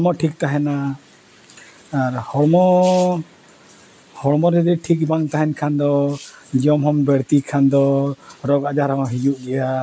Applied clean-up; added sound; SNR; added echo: none; none; none; none.